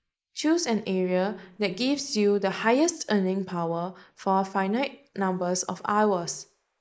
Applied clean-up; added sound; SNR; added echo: neural mask model Resemble Enhance denoiser.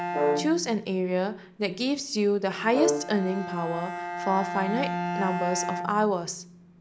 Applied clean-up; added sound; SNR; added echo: none; Brass instrument + Bowed string instrument; 4 dB; none.